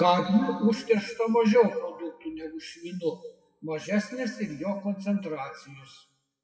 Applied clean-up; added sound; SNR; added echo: classical method WPE with log-MMSE.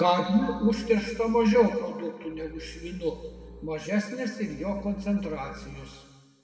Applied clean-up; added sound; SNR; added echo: none; Bowed string instrument; 19 dB; reverberation time 1.6 s.